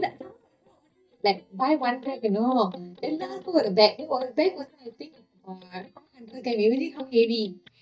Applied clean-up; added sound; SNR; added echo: neural mask model DeepFilterNet 3.